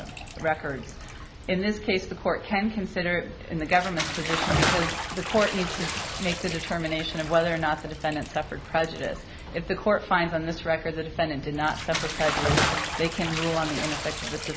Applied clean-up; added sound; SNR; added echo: none; Bathtub (filling or washing) / Splash, splatter; 5 dB; none.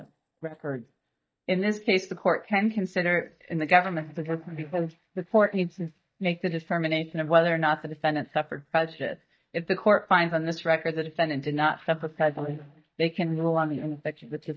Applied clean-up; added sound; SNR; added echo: neural mask model DeepFilterNet 3.